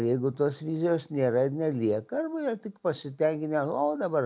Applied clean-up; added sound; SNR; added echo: none; none; none; none.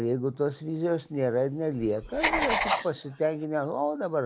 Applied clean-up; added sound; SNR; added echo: none; Writing; 5 dB; none.